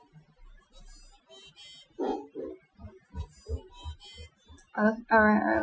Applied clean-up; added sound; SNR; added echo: classical method Wiener filter.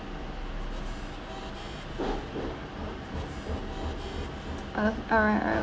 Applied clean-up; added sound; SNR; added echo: none; Harmonica + Organ; 16 dB; none.